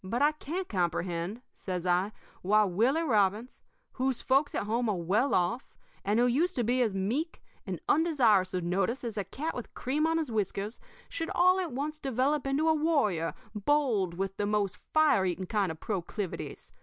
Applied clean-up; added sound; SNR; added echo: none; none; none; none.